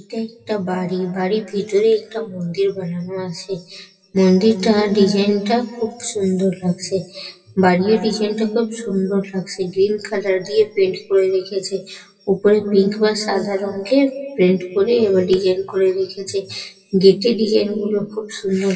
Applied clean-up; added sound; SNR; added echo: classical method WPE with log-MMSE.